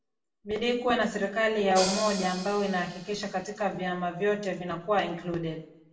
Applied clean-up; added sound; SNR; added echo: none; Hi-hat; 13 dB; reverberation time 0.6 s.